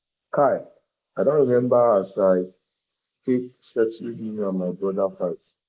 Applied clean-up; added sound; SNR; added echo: neural mask model Resemble Enhance denoiser.